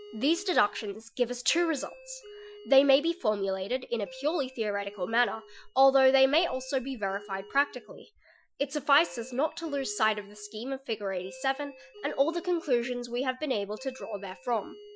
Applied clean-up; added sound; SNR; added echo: classical method Wiener filter.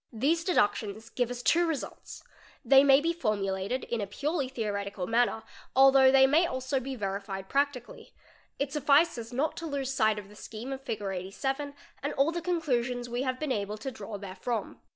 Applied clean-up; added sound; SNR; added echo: none; none; none; none.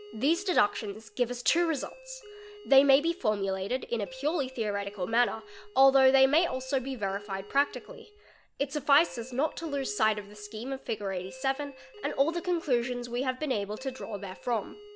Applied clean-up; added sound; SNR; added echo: none; Doorbell; 20 dB; none.